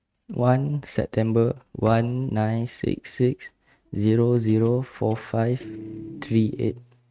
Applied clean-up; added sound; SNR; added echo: neural mask model RNNoise.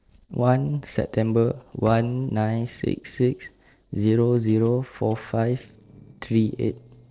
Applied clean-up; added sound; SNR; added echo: neural separator model SepFormer DNS4.